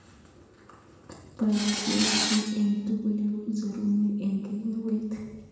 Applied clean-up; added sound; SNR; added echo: none; Tools; 2 dB; reverberation time 1.2 s.